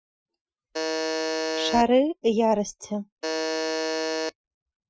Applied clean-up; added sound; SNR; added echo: classical method Wiener filter.